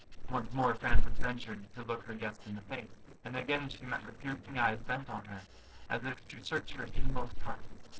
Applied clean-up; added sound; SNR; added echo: neural separator model SepFormer DNS4.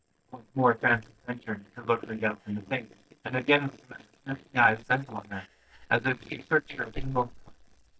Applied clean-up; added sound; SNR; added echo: neural mask model DeepFilterNet 3.